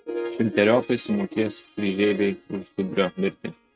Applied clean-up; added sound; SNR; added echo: neural mask model RNNoise.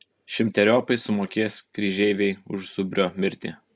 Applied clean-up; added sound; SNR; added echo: none; none; none; none.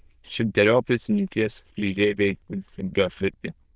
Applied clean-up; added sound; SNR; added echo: neural diffusion model UNIVERSE++.